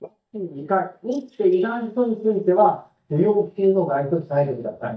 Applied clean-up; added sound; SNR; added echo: neural mask model DeepFilterNet 3.